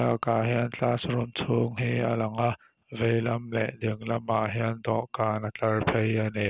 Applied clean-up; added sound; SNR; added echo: none; none; none; none.